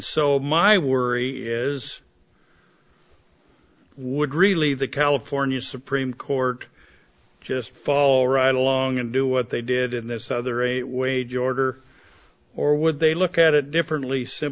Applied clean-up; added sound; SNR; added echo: none; none; none; none.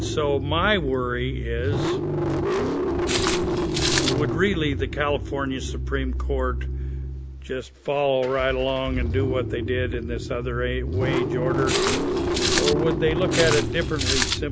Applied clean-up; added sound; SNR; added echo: none; Walk, footsteps + Engine starting / Car; -1 dB; none.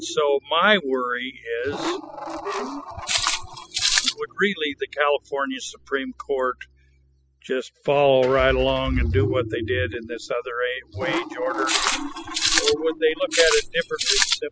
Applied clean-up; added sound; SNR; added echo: classical method spectral subtraction.